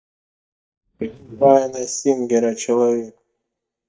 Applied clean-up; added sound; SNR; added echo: neural mask model DeepFilterNet 3.